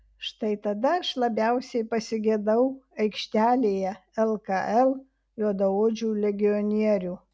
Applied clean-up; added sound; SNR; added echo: none; none; none; none.